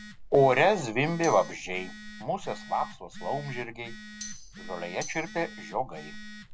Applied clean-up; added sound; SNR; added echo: none; Tambourine + Telephone; 13 dB; none.